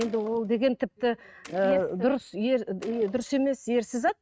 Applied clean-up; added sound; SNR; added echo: neural mask model RNNoise.